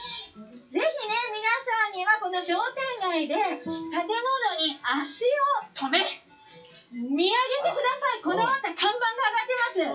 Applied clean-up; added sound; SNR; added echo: classical method WPE with log-MMSE.